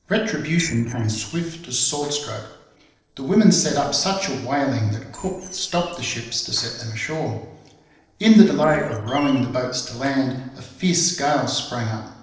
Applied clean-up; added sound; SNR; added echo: neural separator model SepFormer DNS4.